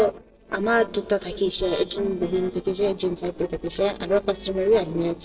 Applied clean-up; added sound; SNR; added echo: neural separator model SepFormer DNS4.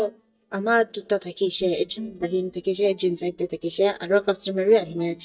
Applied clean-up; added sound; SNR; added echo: neural mask model DeepFilterNet 3.